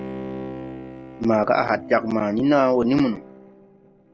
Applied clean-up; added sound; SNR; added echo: none; Bowed string instrument; 14 dB; none.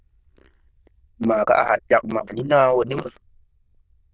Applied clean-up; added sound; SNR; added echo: neural diffusion model UNIVERSE++.